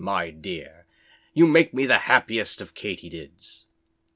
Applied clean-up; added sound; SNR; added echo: none; none; none; none.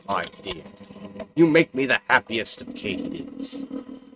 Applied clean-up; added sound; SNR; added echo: neural mask model RNNoise.